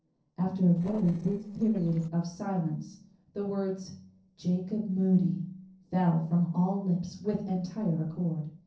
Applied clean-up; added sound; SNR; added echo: neural separator model SepFormer DNS4.